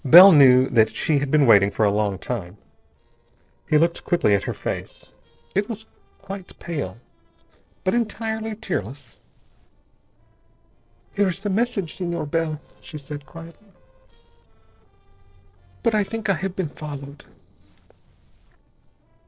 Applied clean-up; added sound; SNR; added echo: neural separator model SepFormer DNS4.